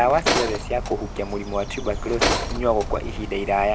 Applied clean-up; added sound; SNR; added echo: none; Bird + Tools; 3 dB; none.